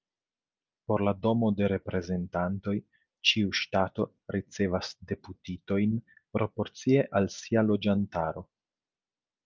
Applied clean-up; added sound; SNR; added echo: none; none; none; none.